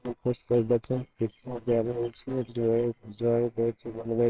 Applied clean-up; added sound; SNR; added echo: neural separator model SepFormer WHAMR!.